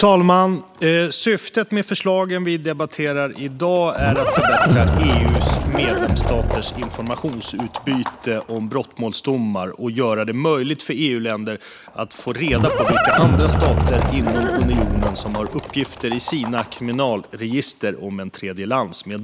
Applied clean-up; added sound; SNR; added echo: none; Livestock, farm animals, working animals; 1 dB; none.